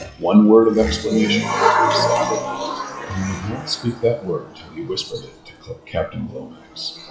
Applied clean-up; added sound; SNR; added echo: classical method WPE with log-MMSE.